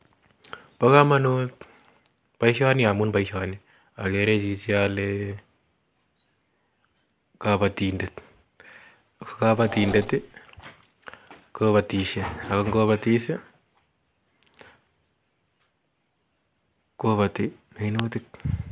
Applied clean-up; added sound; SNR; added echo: none; Engine / Mechanisms; 11 dB; none.